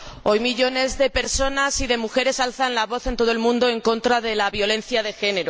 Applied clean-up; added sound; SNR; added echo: none; none; none; none.